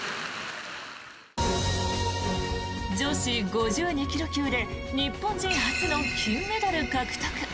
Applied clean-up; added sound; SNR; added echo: none; none; none; none.